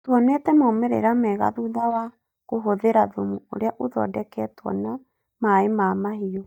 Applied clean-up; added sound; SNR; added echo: neural mask model DeepFilterNet 3.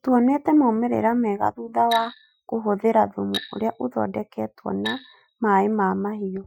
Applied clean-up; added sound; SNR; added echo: classical method Wiener filter.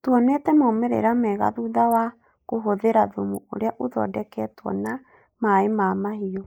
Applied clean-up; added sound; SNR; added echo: neural mask model Resemble Enhance denoiser.